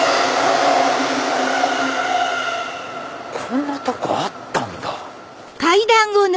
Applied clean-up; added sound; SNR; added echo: none; none; none; none.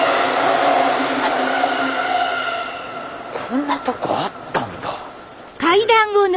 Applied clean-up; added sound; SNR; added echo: none; Dog; 17 dB; none.